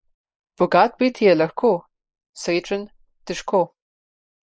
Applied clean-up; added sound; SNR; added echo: neural mask model Resemble Enhance denoiser.